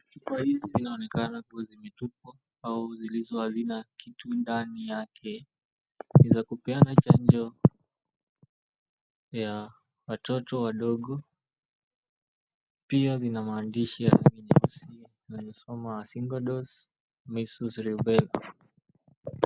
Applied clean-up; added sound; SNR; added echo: none; none; none; none.